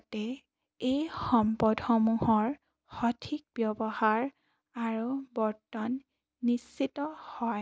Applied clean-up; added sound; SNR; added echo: none; none; none; none.